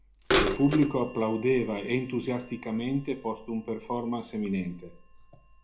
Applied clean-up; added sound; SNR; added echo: none; Bird vocalization, bird call, bird song / Telephone; 6 dB; reverberation time 0.4 s.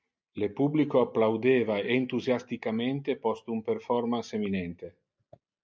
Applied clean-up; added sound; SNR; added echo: none; none; none; none.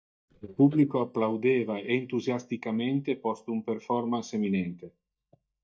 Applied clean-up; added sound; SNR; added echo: neural mask model DeepFilterNet 3.